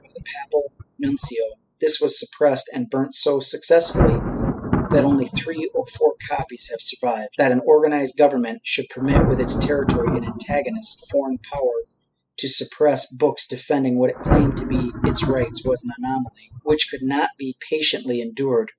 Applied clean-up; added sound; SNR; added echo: classical method spectral subtraction.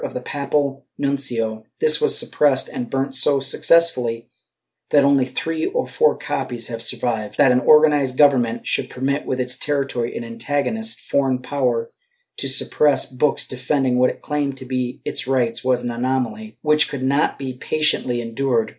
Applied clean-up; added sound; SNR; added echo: none; none; none; none.